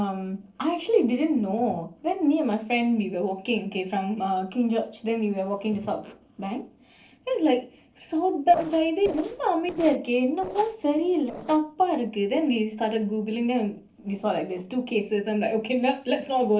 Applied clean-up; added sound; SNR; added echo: neural separator model SepFormer DNS4.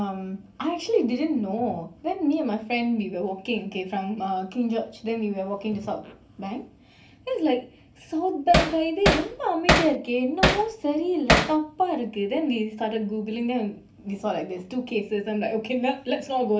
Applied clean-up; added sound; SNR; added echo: none; Hammer; -2 dB; reverberation time 0.3 s.